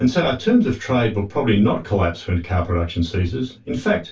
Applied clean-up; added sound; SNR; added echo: none; none; none; reverberation time 0.1 s.